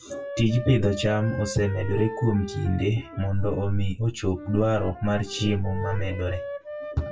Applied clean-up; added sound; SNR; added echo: classical method WPE with log-MMSE.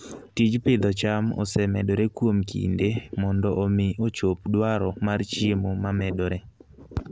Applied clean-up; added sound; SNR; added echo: none; none; none; none.